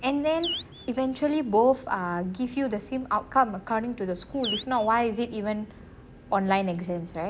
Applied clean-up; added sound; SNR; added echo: none; Animal; 13 dB; none.